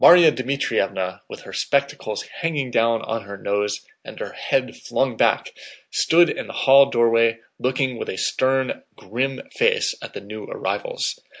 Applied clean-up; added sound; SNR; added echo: none; none; none; none.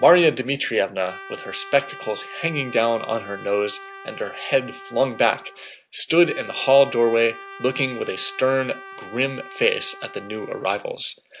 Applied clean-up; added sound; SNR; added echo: none; Trumpet; 17 dB; none.